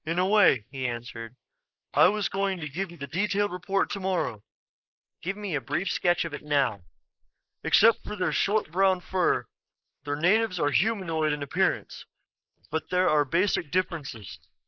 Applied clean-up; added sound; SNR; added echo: neural mask model Resemble Enhance denoiser.